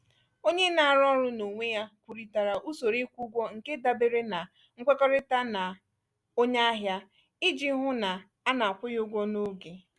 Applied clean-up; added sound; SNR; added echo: none; none; none; none.